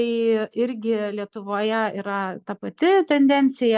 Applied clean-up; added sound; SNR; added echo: none; none; none; none.